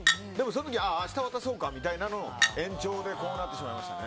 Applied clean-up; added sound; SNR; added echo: none; Chink, clink; 3 dB; none.